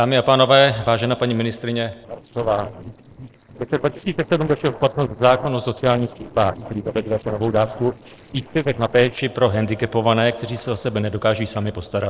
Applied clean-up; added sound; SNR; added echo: neural separator model SepFormer DNS4.